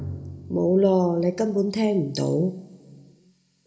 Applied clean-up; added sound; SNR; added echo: none; Drum; 18 dB; reverberation time 1.4 s.